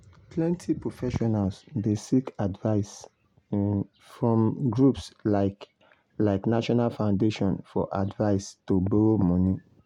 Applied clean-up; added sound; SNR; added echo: none; none; none; none.